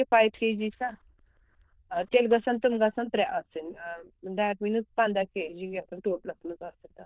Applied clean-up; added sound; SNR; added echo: neural diffusion model UNIVERSE++.